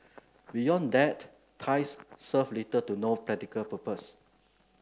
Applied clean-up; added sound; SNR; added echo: none; none; none; none.